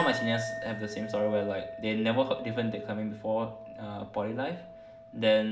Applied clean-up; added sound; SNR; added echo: none; Chink, clink; 10 dB; reverberation time 1.7 s.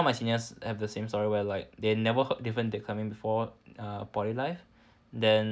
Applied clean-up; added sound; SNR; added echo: none; none; none; none.